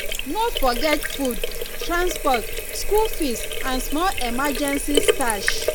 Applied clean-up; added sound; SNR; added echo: none; Sink (filling or washing); 0 dB; none.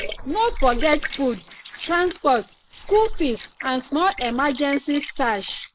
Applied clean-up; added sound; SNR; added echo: neural mask model Resemble Enhance denoiser.